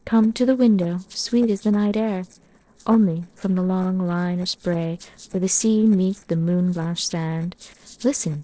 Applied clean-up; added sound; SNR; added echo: neural separator model SepFormer DNS4.